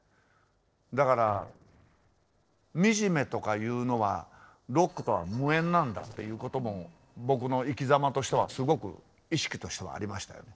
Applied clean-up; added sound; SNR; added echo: neural separator model SepFormer DNS4.